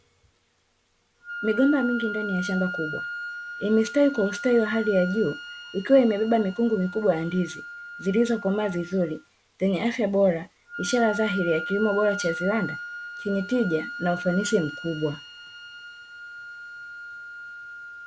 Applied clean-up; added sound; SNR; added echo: none; Wind instrument, woodwind instrument; 11 dB; none.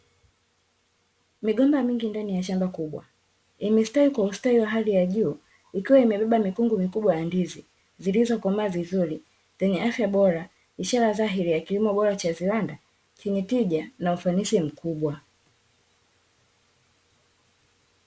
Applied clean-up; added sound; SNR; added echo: none; none; none; none.